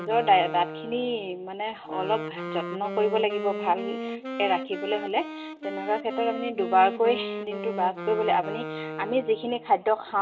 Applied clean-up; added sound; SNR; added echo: none; Wind instrument, woodwind instrument; 8 dB; reverberation time 0.3 s.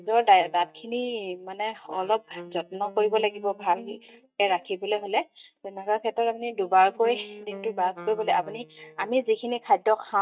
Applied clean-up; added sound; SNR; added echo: neural mask model DeepFilterNet 3.